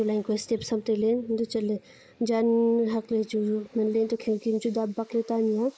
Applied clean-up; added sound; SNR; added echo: neural mask model Resemble Enhance denoiser.